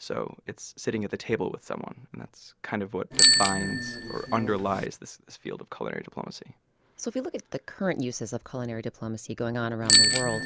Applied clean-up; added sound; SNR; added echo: none; Bicycle bell; -3 dB; none.